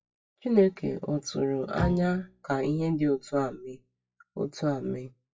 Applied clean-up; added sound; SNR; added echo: classical method WPE with log-MMSE.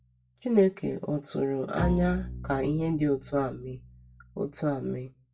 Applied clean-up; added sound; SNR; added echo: none; Bowed string instrument; 11 dB; reverberation time 0.2 s.